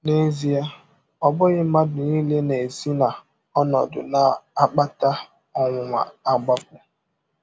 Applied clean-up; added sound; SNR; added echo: none; none; none; none.